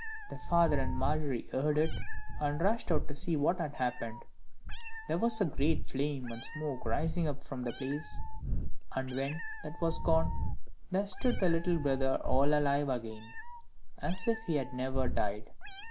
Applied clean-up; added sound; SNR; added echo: none; Meow; -2 dB; none.